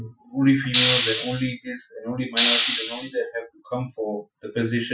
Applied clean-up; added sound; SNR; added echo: classical method Wiener filter.